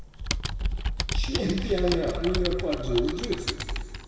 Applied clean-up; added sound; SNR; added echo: none; Computer keyboard; 0 dB; reverberation time 2.2 s.